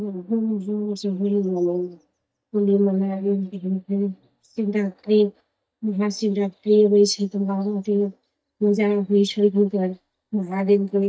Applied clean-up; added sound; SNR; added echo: neural mask model DeepFilterNet 3.